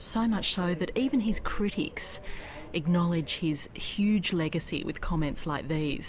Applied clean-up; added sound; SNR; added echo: none; Subway, metro, underground; 9 dB; none.